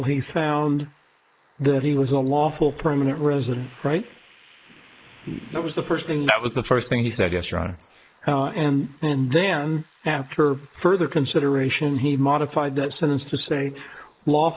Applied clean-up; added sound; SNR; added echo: neural mask model Resemble Enhance denoiser.